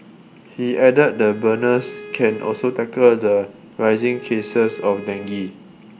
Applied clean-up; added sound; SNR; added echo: none; Bowed string instrument; 19 dB; none.